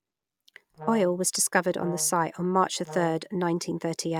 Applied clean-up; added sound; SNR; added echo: none; Brass instrument; 14 dB; none.